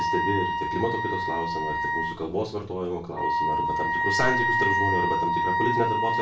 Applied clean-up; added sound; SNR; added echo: none; Wind instrument, woodwind instrument; -3 dB; reverberation time 0.3 s.